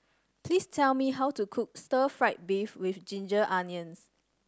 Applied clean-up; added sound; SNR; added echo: none; none; none; none.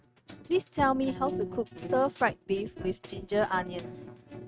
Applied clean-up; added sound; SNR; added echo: neural mask model RNNoise.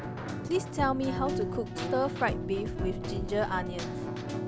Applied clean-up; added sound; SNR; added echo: none; Keyboard (musical); 1 dB; none.